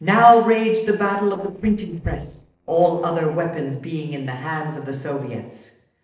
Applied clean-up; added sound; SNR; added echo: neural separator model SepFormer DNS4.